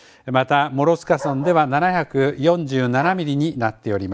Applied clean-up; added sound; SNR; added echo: none; Bark; 18 dB; none.